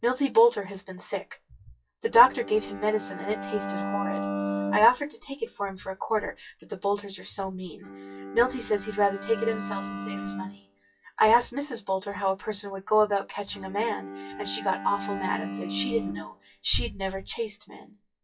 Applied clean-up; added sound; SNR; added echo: classical method WPE with log-MMSE.